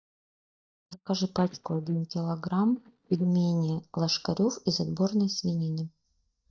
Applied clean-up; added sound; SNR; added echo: neural mask model DeepFilterNet 3.